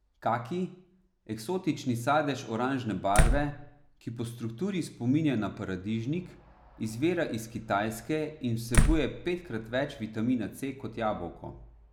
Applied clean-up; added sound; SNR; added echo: none; Slam; -4 dB; none.